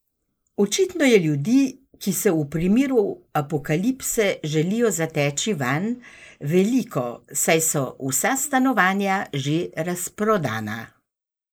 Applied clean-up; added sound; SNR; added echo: neural mask model Resemble Enhance denoiser.